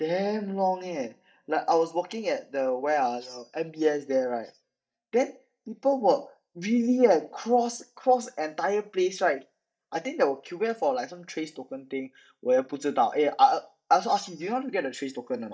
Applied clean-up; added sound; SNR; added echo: neural mask model DeepFilterNet 3.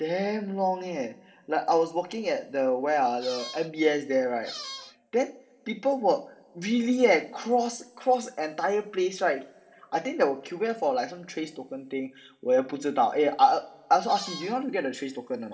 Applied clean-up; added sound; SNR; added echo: none; Squeak; 13 dB; reverberation time 1.7 s.